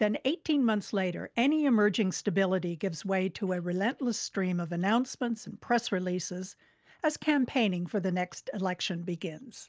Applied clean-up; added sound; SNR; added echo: none; none; none; none.